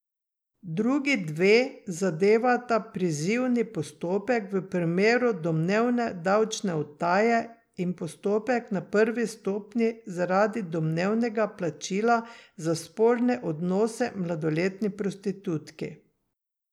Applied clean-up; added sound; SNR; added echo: none; none; none; none.